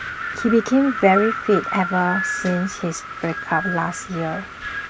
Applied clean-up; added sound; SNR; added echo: none; Wind; 7 dB; none.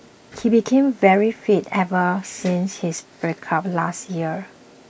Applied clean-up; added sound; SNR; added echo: none; none; none; none.